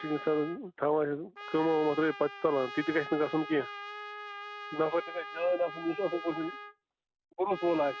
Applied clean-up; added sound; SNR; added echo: none; Trumpet; 12 dB; none.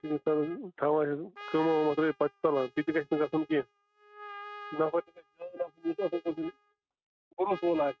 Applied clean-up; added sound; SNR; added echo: neural mask model RNNoise.